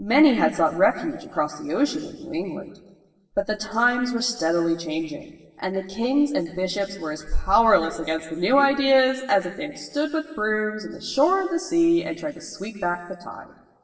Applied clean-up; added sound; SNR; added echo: none; none; none; reverberation time 1.2 s.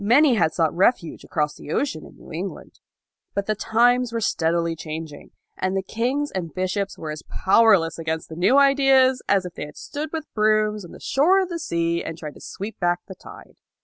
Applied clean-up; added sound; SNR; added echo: none; none; none; none.